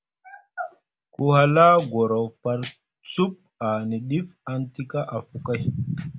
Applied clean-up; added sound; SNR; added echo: none; none; none; none.